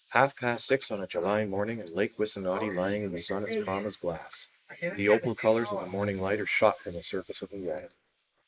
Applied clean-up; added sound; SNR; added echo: neural mask model Resemble Enhance denoiser.